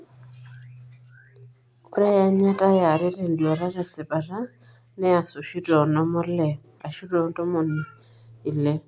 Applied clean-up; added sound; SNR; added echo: none; none; none; none.